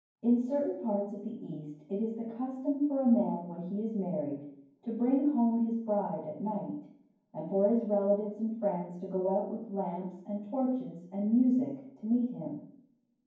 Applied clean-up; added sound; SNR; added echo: none; none; none; reverberation time 0.9 s.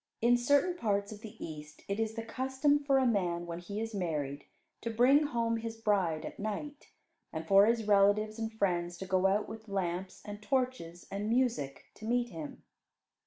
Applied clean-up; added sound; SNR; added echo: none; none; none; none.